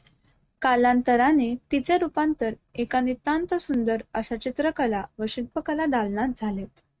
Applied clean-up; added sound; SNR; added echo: neural mask model RNNoise.